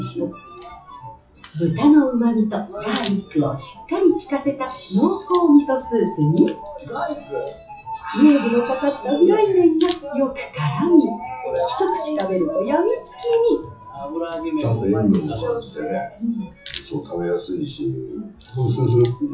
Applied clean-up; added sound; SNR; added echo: classical method WPE with log-MMSE.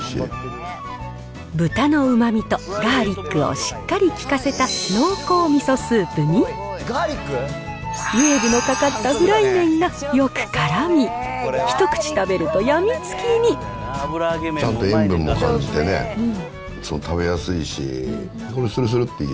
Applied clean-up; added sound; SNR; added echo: none; none; none; none.